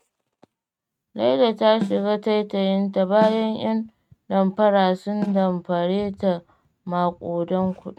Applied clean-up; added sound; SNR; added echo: neural mask model RNNoise.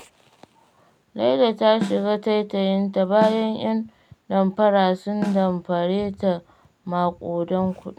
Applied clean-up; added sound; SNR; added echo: none; Snare drum; 7 dB; none.